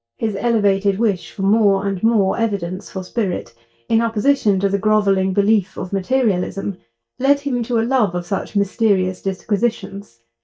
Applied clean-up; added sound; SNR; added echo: neural mask model DeepFilterNet 3.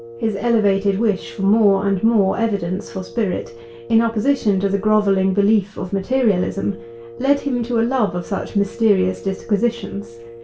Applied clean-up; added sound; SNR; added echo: none; Wind instrument, woodwind instrument; 17 dB; reverberation time 0.3 s.